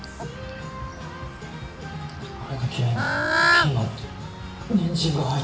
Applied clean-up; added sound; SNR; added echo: none; Bird / Fowl; 1 dB; reverberation time 0.8 s.